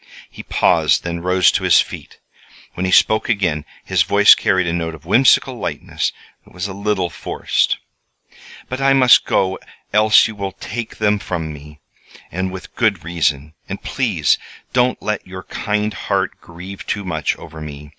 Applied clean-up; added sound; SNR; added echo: none; none; none; none.